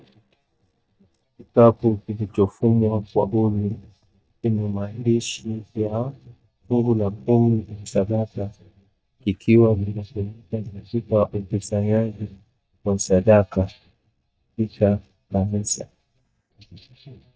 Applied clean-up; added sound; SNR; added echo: neural mask model DeepFilterNet 3.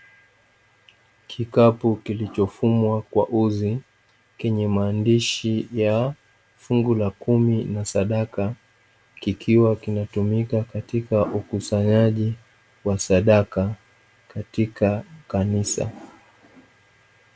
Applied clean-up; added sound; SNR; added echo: none; none; none; none.